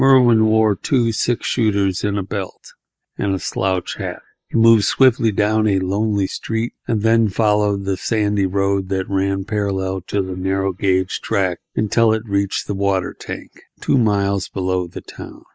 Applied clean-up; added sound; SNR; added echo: neural mask model Resemble Enhance denoiser.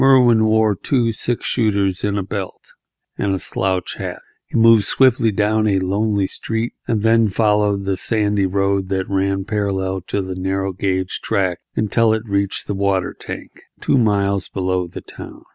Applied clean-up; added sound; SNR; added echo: none; none; none; none.